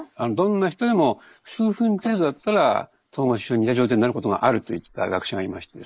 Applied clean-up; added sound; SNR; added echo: neural mask model Resemble Enhance denoiser.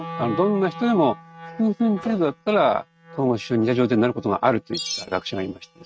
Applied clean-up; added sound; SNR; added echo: neural mask model RNNoise.